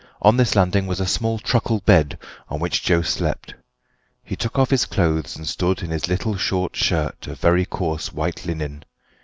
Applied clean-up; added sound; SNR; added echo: none; none; none; none.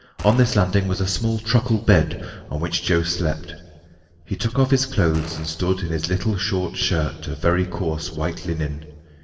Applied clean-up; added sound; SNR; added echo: neural separator model SepFormer DNS4.